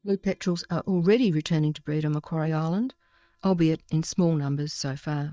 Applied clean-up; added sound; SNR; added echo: neural mask model DeepFilterNet 3.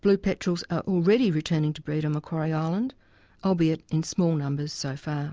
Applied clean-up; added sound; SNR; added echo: none; none; none; none.